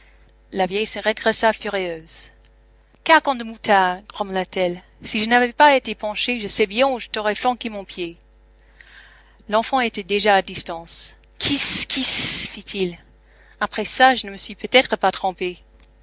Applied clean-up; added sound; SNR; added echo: none; none; none; none.